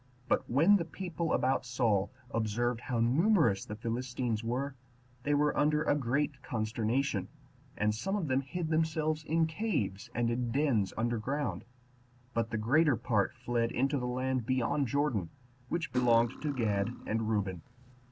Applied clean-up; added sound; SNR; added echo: none; Cutlery, silverware; 12 dB; none.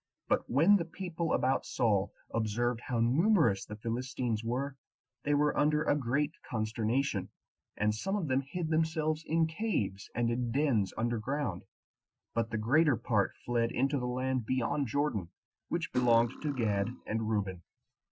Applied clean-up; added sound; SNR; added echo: classical method Wiener filter.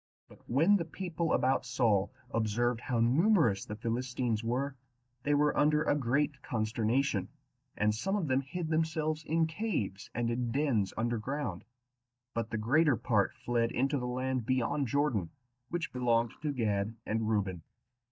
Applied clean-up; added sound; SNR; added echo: neural mask model DeepFilterNet 3.